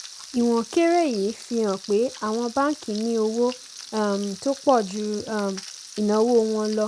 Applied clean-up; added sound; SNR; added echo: none; Frying (food); 15 dB; none.